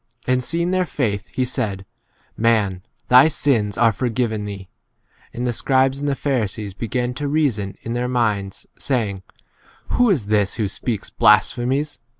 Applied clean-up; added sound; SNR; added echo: none; none; none; none.